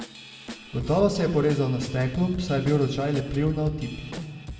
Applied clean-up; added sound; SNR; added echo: none; Drum / Drum kit; 14 dB; reverberation time 1.2 s.